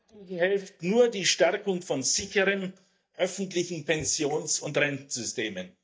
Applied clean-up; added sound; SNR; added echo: neural mask model DeepFilterNet 3.